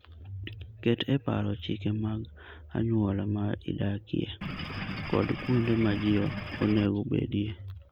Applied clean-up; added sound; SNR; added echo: none; Engine / Boat, Water vehicle; 7 dB; none.